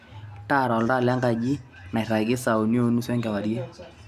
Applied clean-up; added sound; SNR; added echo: none; none; none; none.